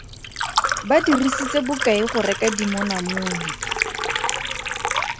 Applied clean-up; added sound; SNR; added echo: none; Liquid; 2 dB; none.